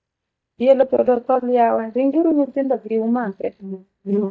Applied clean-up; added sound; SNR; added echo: neural mask model DeepFilterNet 3.